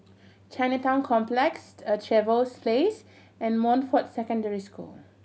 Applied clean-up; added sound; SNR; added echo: none; none; none; none.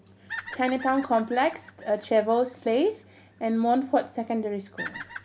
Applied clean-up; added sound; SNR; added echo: none; Bird vocalization, bird call, bird song; 17 dB; none.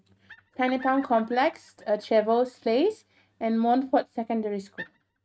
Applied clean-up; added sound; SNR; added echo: neural mask model RNNoise.